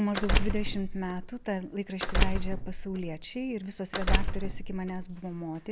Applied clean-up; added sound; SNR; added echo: none; Door; -5 dB; none.